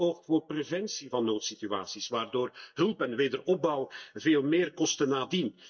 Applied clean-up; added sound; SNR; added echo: neural mask model DeepFilterNet 3.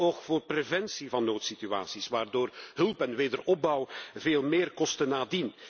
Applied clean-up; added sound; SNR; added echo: none; none; none; none.